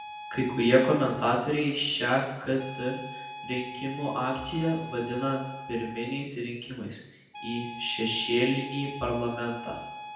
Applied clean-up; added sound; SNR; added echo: none; Wind instrument, woodwind instrument; 13 dB; reverberation time 0.9 s.